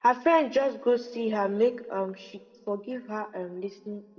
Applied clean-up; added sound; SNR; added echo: none; none; none; reverberation time 1.4 s.